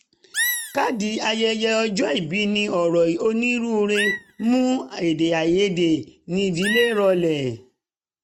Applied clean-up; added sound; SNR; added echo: neural mask model RNNoise.